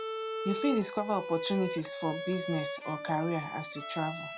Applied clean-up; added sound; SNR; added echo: none; Bowed string instrument; 6 dB; none.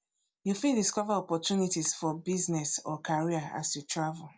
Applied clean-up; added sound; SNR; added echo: none; none; none; none.